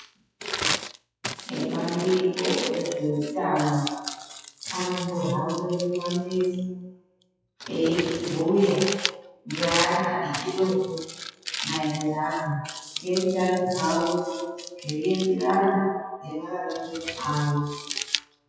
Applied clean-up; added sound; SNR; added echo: classical method WPE with log-MMSE.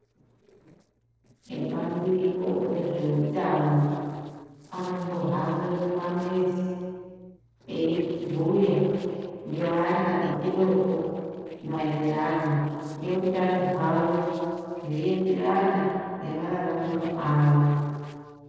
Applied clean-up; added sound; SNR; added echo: neural separator model SepFormer DNS4.